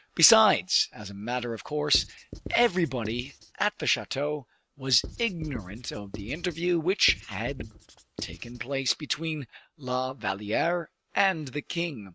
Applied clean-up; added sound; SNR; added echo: neural mask model RNNoise.